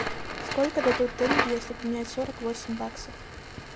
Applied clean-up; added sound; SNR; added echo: none; Crackle; 3 dB; none.